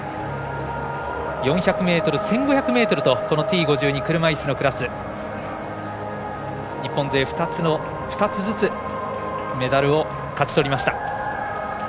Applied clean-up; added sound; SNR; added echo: none; none; none; none.